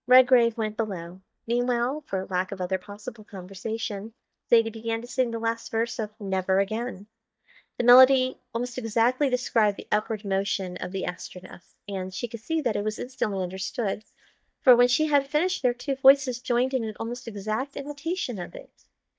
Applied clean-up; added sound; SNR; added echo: neural mask model DeepFilterNet 3.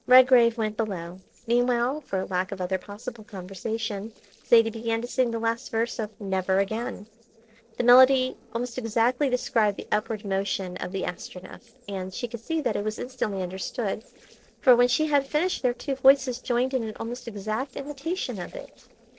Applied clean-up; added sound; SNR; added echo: neural separator model SepFormer DNS4.